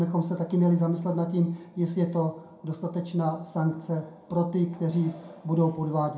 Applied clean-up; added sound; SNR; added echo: none; none; none; reverberation time 0.5 s.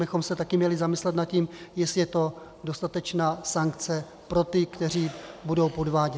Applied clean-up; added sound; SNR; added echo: none; none; none; none.